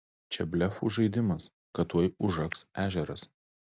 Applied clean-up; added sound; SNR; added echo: none; none; none; none.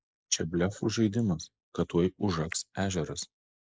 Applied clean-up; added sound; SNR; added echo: neural mask model Resemble Enhance denoiser.